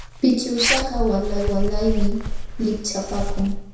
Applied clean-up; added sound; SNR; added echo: none; Zipper (clothing); 0 dB; reverberation time 0.7 s.